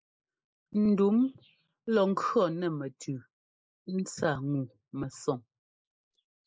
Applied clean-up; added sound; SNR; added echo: neural mask model Resemble Enhance denoiser.